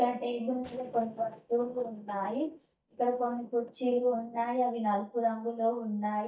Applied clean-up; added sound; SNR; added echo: neural mask model DeepFilterNet 3.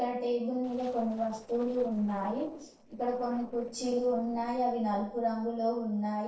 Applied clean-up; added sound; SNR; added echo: neural separator model SepFormer DNS4.